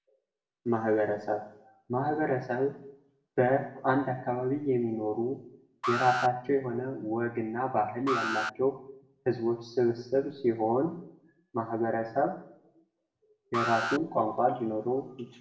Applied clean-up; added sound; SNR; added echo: none; Alarm; 6 dB; reverberation time 0.6 s.